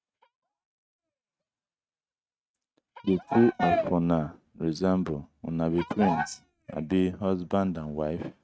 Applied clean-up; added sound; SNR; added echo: neural mask model RNNoise.